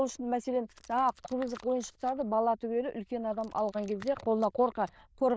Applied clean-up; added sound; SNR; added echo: neural diffusion model UNIVERSE++.